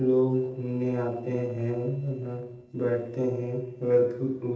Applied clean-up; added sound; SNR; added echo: neural separator model SepFormer DNS4.